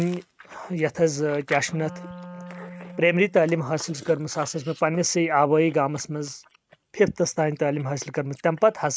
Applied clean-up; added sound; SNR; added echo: neural mask model RNNoise.